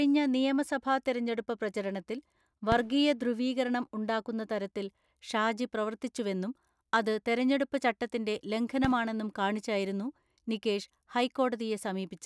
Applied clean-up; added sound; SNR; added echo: none; Fireworks; 15 dB; none.